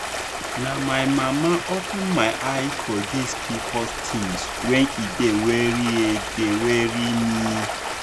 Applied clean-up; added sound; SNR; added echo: none; Stream; 5 dB; none.